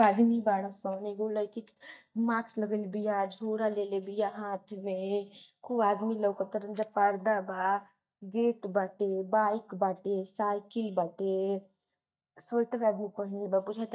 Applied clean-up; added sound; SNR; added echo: neural mask model DeepFilterNet 3.